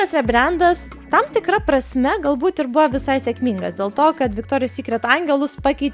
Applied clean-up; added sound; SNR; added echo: none; none; none; none.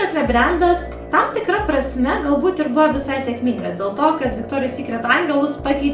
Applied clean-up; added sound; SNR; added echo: none; Wind instrument, woodwind instrument; 16 dB; reverberation time 0.4 s.